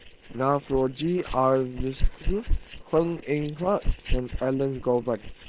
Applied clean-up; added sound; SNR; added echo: neural separator model SepFormer WHAM!.